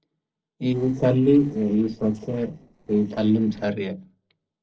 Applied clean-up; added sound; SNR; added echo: neural separator model SepFormer DNS4.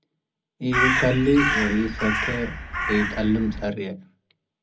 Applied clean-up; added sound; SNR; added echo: none; Crow; 1 dB; reverberation time 0.4 s.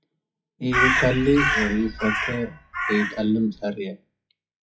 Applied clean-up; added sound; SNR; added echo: classical method WPE with log-MMSE.